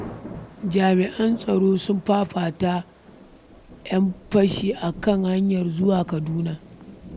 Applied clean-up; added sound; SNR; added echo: none; Thunder / Rain; 19 dB; none.